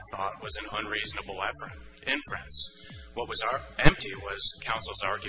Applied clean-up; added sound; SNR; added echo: none; Bass guitar; 20 dB; none.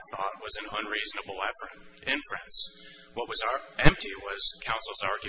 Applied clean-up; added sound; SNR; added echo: none; none; none; none.